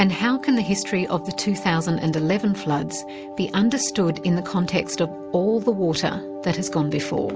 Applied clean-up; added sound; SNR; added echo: none; none; none; none.